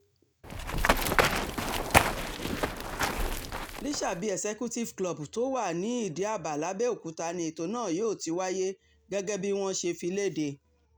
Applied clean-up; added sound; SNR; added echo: none; Run; -4 dB; none.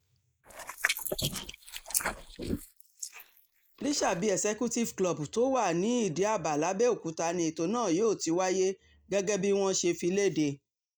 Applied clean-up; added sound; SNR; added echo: neural mask model Resemble Enhance denoiser.